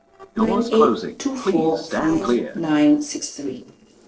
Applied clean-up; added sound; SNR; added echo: neural separator model SepFormer DNS4.